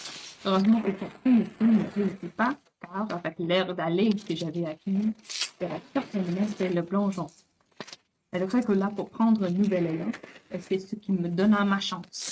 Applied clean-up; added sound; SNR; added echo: neural mask model RNNoise.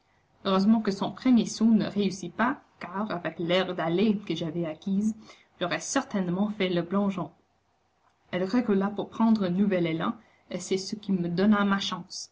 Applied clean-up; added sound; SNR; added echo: none; none; none; none.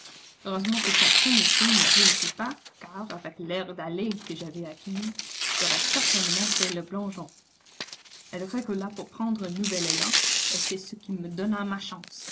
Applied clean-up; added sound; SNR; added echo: none; Tearing; -5 dB; none.